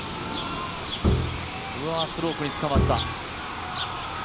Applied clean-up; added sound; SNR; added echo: none; Bowed string instrument + Bird; -3 dB; none.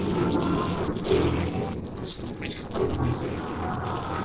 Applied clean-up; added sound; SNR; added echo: neural separator model SepFormer DNS4.